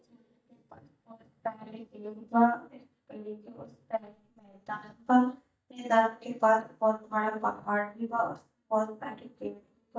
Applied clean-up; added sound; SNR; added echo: neural mask model DeepFilterNet 3.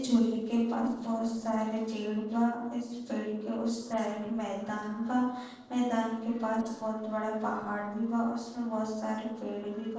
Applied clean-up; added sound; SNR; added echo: neural separator model SepFormer DNS4.